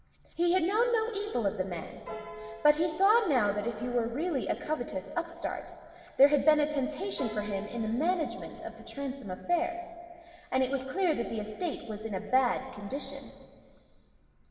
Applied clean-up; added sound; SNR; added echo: none; Piano; 15 dB; reverberation time 2.8 s.